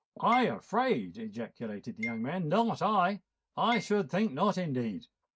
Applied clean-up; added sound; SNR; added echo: neural mask model RNNoise.